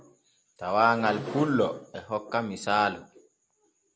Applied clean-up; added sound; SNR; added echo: none; none; none; none.